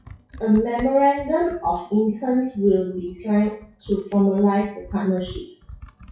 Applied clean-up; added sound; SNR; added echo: classical method WPE with log-MMSE.